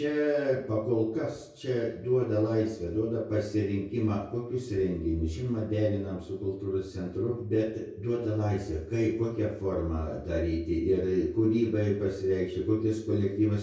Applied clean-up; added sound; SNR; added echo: none; none; none; reverberation time 0.6 s.